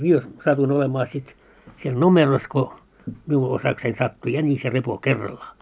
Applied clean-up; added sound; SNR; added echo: none; none; none; none.